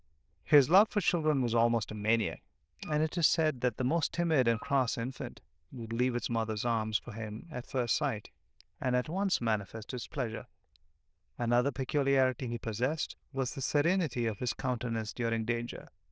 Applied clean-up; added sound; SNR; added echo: neural diffusion model UNIVERSE++.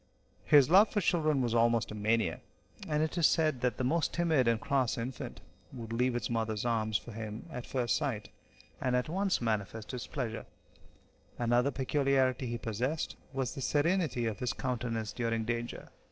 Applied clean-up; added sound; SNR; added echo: neural separator model SepFormer DNS4.